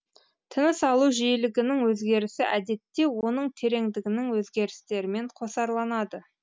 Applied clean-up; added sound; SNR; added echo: none; none; none; none.